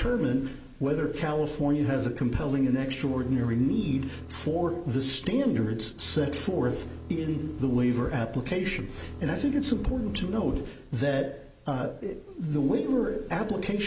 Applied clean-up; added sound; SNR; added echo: none; Bowed string instrument; 15 dB; none.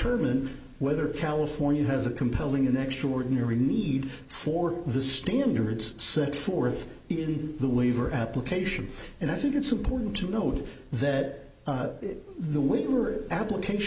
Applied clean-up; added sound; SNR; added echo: none; none; none; none.